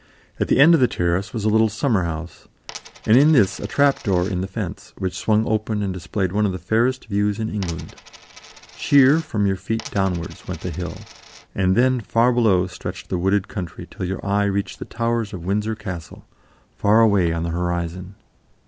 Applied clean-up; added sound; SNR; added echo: none; Coin (dropping); 20 dB; none.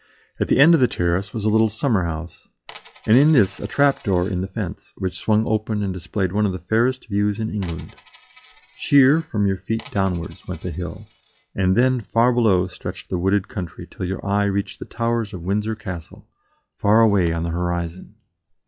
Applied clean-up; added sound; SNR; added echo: classical method log-MMSE.